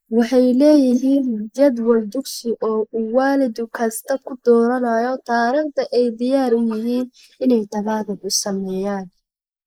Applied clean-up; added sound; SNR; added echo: neural mask model Resemble Enhance denoiser.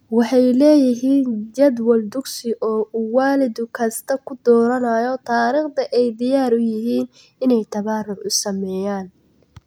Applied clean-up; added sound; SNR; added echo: none; none; none; none.